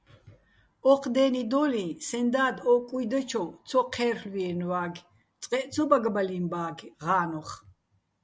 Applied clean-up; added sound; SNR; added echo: none; none; none; none.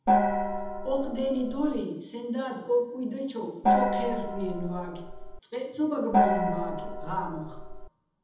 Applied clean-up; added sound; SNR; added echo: none; Gong; -4 dB; reverberation time 1.1 s.